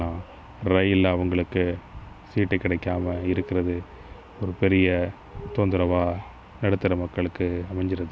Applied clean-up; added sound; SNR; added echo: none; Glass; 20 dB; none.